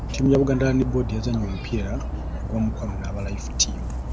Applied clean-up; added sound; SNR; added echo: none; Dog; 4 dB; none.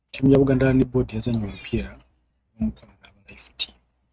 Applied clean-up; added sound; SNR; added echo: neural mask model RNNoise.